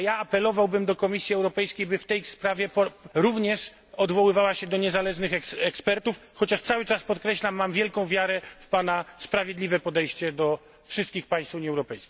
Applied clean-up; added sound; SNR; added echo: none; none; none; none.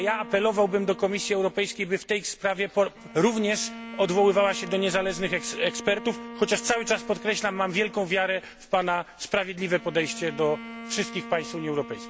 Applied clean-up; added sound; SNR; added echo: none; Bowed string instrument; 15 dB; none.